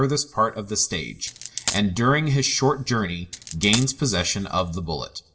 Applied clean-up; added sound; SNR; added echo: none; Coin (dropping); 7 dB; reverberation time 0.5 s.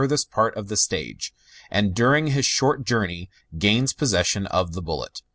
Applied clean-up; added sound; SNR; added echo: none; none; none; none.